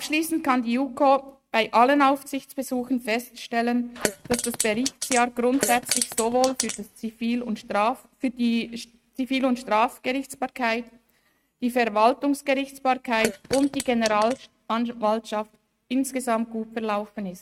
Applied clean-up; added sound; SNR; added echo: neural mask model RNNoise.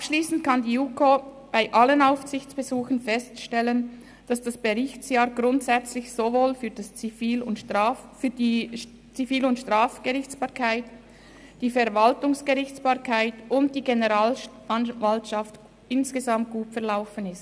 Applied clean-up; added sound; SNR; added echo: none; none; none; none.